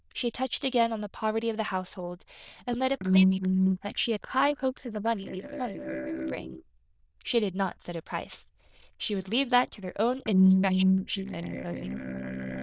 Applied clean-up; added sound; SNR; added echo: neural diffusion model UNIVERSE++.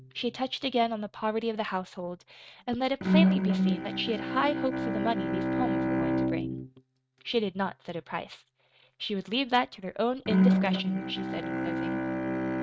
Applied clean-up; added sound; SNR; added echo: neural mask model RNNoise.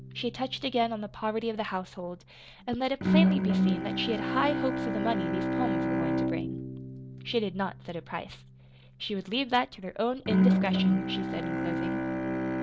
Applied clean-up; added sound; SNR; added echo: none; Bowed string instrument; -3 dB; none.